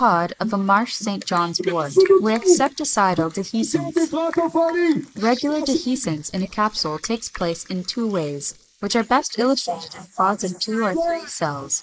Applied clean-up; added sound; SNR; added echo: neural mask model Resemble Enhance denoiser.